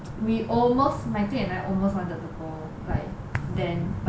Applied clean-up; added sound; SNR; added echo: none; none; none; none.